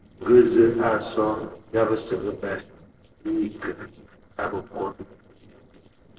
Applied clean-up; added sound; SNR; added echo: neural separator model SepFormer DNS4.